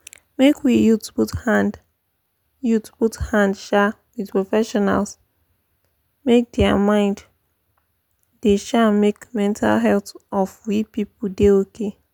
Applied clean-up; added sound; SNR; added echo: none; none; none; none.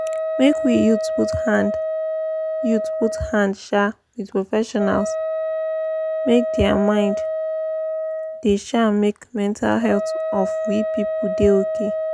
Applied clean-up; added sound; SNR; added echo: none; Wind instrument, woodwind instrument; 3 dB; none.